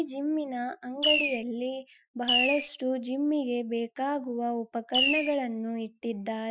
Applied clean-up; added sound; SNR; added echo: classical method Wiener filter.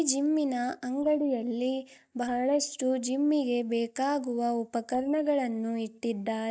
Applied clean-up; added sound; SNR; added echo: neural mask model DeepFilterNet 3.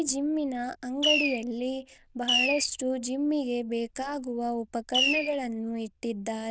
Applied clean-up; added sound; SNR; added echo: neural diffusion model UNIVERSE++.